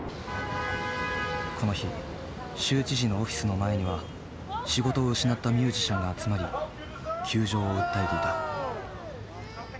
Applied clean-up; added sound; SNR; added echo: none; none; none; none.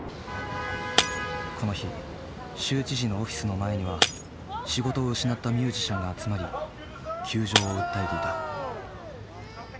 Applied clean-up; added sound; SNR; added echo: none; Shatter; 5 dB; none.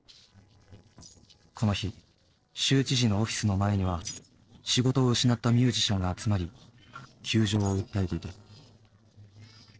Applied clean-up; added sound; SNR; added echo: neural separator model SepFormer DNS4.